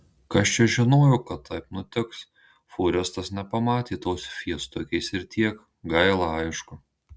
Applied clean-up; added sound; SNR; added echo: none; none; none; none.